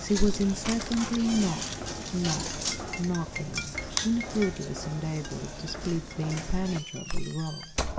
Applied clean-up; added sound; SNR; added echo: none; Knock; 6 dB; reverberation time 2.3 s.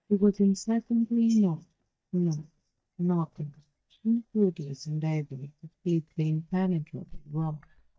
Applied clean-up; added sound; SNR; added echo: neural mask model DeepFilterNet 3.